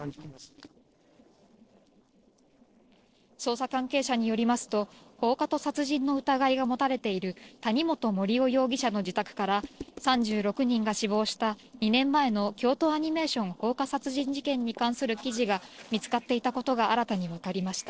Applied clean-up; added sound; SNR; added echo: neural separator model SepFormer DNS4.